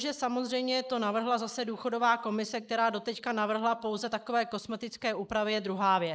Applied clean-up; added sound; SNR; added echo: neural mask model Resemble Enhance denoiser.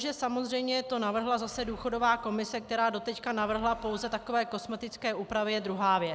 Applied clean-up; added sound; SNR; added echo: none; Animal; 19 dB; none.